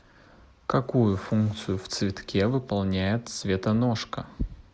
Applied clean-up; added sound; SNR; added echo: none; none; none; none.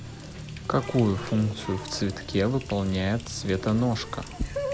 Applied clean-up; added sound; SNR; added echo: none; Water tap, faucet; 10 dB; none.